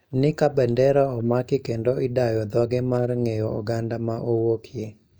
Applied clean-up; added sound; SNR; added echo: neural mask model DeepFilterNet 3.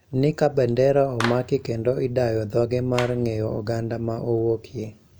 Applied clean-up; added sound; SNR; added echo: none; Clapping; 17 dB; none.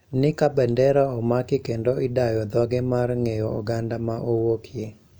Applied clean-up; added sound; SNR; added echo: none; none; none; none.